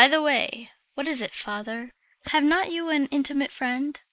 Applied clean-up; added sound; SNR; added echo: neural mask model Resemble Enhance denoiser.